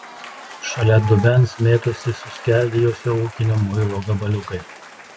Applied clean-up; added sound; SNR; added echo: none; Applause / Crowd / Cheering; 17 dB; none.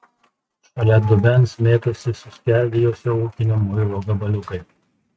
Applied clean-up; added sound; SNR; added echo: neural mask model RNNoise.